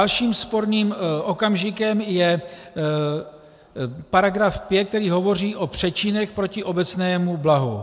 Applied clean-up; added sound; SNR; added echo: none; none; none; none.